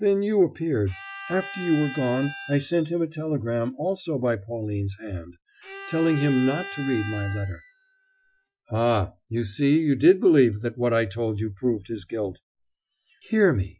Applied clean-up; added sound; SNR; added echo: classical method Wiener filter.